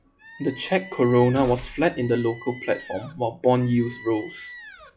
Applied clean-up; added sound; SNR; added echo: classical method log-MMSE.